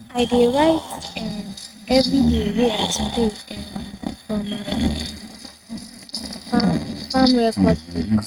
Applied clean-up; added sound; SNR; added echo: neural mask model RNNoise.